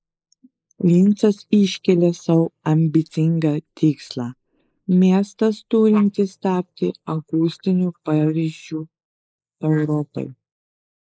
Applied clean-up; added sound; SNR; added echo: neural mask model Resemble Enhance denoiser.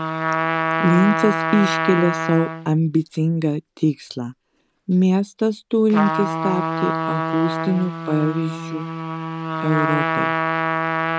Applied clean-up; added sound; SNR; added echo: none; Trumpet; 3 dB; none.